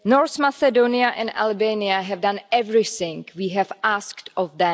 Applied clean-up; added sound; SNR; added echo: none; none; none; none.